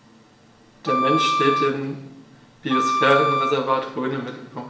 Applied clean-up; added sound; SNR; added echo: none; Wind instrument, woodwind instrument; 0 dB; reverberation time 0.8 s.